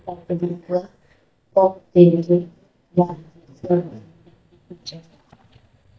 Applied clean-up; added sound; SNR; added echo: neural mask model DeepFilterNet 3.